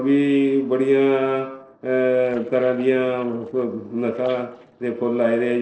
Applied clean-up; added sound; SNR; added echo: neural separator model SepFormer DNS4.